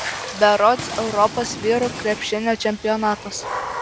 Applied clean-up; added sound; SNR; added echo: none; Water / Splash, splatter; 10 dB; none.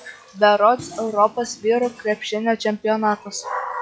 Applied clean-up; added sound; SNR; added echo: classical method log-MMSE.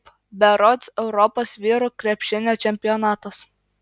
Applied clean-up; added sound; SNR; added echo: none; none; none; none.